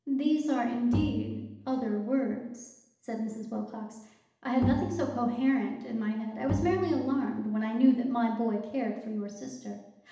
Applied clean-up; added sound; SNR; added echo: none; Bowed string instrument; 7 dB; reverberation time 0.8 s.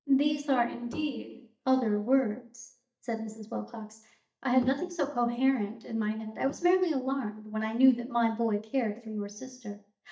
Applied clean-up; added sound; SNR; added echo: neural mask model DeepFilterNet 3.